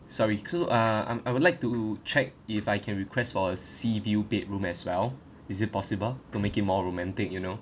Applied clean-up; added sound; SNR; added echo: none; none; none; none.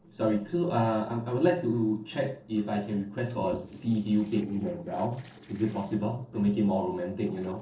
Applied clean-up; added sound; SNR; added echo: neural separator model SepFormer DNS4.